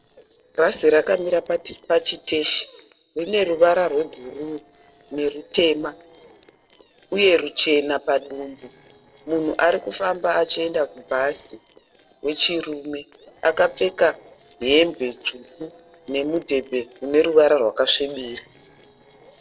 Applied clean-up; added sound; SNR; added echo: neural separator model SepFormer DNS4.